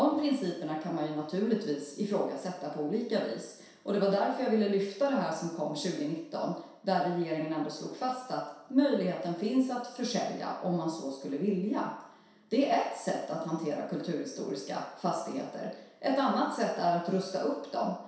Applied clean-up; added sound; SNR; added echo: none; none; none; reverberation time 0.7 s.